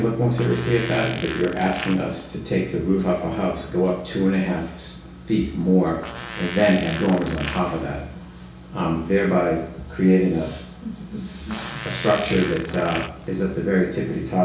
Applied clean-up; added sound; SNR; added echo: none; Fart; 13 dB; reverberation time 0.6 s.